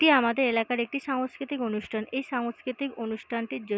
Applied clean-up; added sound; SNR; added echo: none; none; none; none.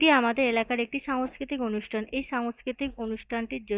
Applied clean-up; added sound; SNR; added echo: neural mask model DeepFilterNet 3.